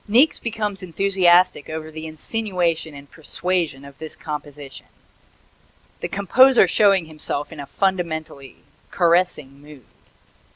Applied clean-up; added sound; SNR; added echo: none; none; none; none.